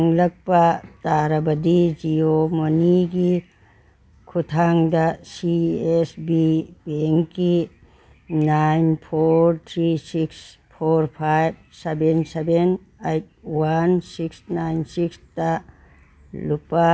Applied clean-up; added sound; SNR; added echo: none; none; none; none.